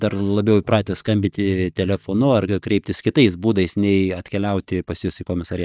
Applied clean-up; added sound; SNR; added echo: neural mask model DeepFilterNet 3.